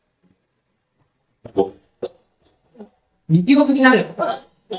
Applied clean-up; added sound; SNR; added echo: neural mask model DeepFilterNet 3.